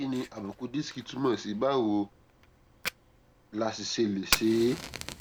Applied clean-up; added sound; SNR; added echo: none; Fire; 8 dB; none.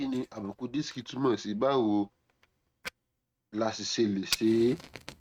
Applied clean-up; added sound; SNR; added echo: neural mask model RNNoise.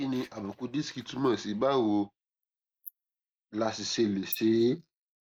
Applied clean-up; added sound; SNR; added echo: neural mask model Resemble Enhance denoiser.